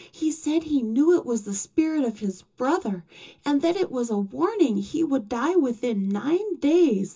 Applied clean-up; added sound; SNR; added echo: none; none; none; reverberation time 0.2 s.